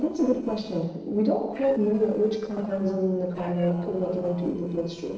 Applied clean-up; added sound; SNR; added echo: neural separator model SepFormer DNS4.